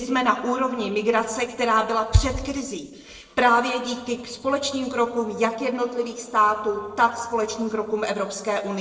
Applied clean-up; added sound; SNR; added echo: neural separator model SepFormer DNS4.